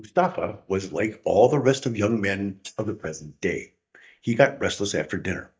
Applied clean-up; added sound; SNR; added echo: neural mask model DeepFilterNet 3.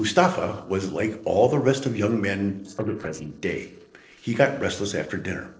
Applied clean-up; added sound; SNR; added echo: neural separator model SepFormer DNS4.